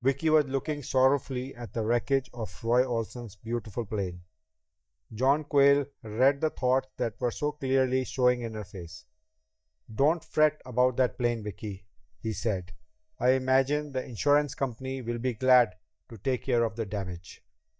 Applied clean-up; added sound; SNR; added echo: neural mask model DeepFilterNet 3.